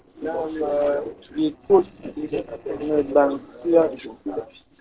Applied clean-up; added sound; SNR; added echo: neural separator model SepFormer DNS4.